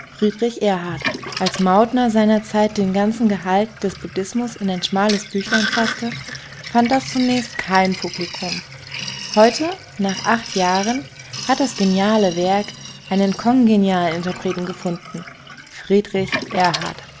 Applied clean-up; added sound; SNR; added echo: none; Sink (filling or washing); 11 dB; none.